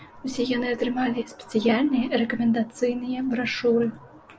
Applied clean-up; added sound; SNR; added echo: none; none; none; none.